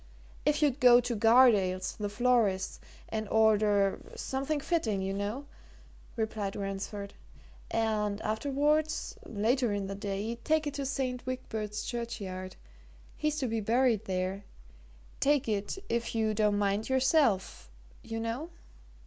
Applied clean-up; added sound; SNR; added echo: none; none; none; none.